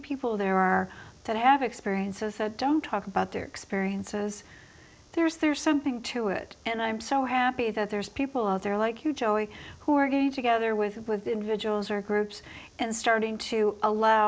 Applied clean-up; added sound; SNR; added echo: none; none; none; none.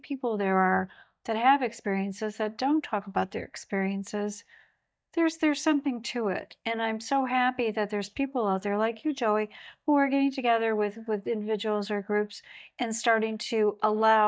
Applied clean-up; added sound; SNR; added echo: neural mask model DeepFilterNet 3.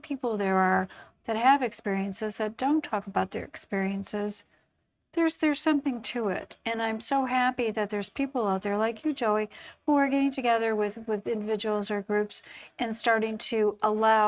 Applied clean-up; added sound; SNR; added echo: neural mask model RNNoise.